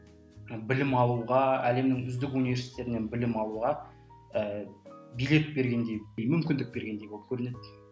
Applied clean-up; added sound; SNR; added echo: none; none; none; none.